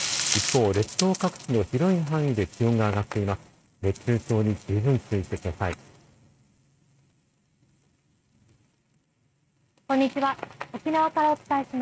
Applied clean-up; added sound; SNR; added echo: neural mask model RNNoise.